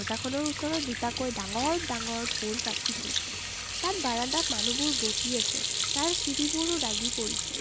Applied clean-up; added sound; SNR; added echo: none; Sink (filling or washing) / Hands; -2 dB; none.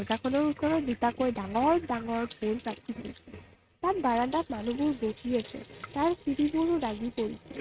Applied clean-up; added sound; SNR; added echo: neural mask model RNNoise.